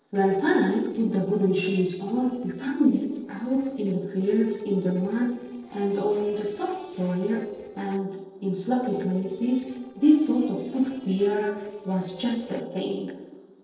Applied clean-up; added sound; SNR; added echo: neural separator model SepFormer DNS4.